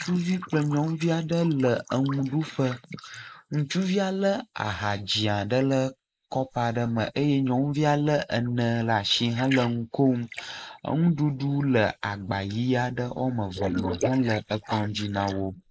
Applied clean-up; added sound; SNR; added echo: neural mask model Resemble Enhance denoiser.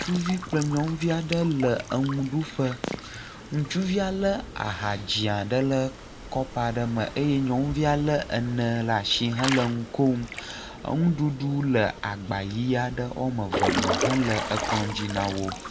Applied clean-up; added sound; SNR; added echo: none; Drip / Trickle, dribble / Water / Splash, splatter; 9 dB; none.